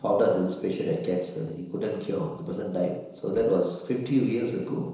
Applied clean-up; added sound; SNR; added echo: neural separator model SepFormer DNS4.